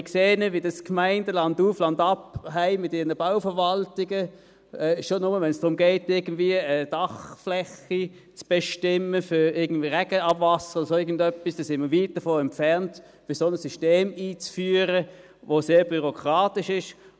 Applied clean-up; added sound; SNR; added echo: none; none; none; none.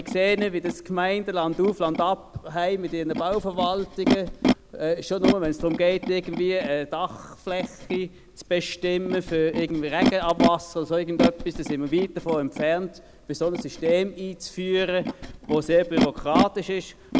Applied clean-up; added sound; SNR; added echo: none; Animal; 4 dB; none.